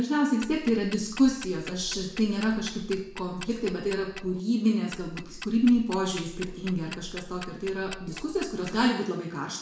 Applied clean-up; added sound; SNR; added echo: none; Tick-tock; 14 dB; reverberation time 0.6 s.